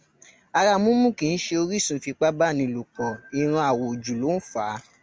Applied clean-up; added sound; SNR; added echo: none; none; none; none.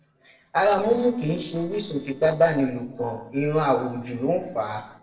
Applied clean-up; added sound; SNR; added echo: neural separator model SepFormer DNS4.